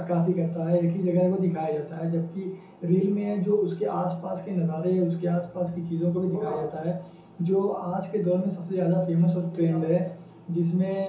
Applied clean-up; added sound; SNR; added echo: none; none; none; reverberation time 0.7 s.